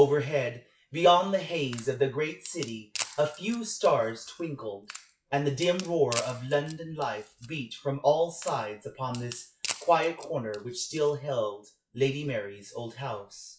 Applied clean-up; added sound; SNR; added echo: classical method log-MMSE.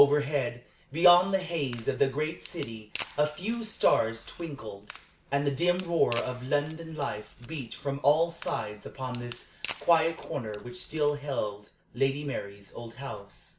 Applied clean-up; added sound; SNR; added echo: none; Wood; 13 dB; none.